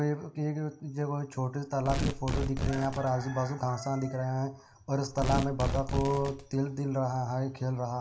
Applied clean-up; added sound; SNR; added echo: none; Tearing; 5 dB; reverberation time 0.6 s.